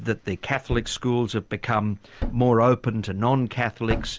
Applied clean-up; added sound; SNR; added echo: none; Thump, thud; 11 dB; none.